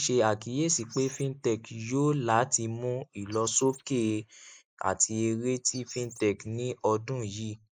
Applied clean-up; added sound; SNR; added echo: neural mask model Resemble Enhance denoiser.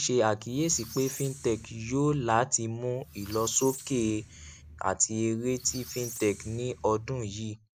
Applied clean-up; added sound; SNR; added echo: none; Squeak; 16 dB; none.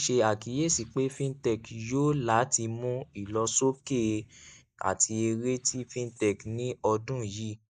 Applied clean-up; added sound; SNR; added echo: neural mask model DeepFilterNet 3.